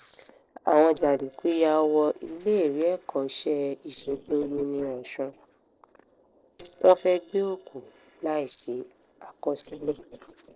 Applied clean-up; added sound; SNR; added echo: neural separator model SepFormer DNS4.